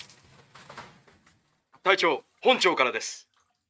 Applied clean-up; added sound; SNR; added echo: neural mask model RNNoise.